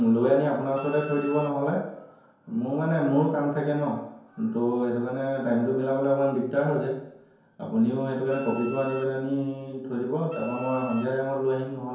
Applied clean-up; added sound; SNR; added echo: none; Wind instrument, woodwind instrument; 16 dB; reverberation time 0.9 s.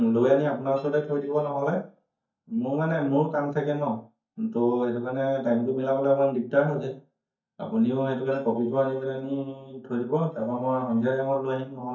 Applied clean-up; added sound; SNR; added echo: neural mask model DeepFilterNet 3.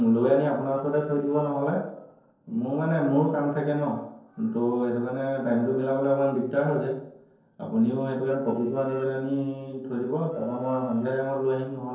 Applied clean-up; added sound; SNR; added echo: neural separator model SepFormer DNS4.